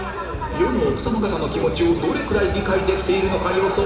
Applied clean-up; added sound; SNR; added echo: none; none; none; reverberation time 2.3 s.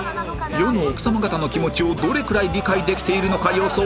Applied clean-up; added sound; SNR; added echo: none; none; none; none.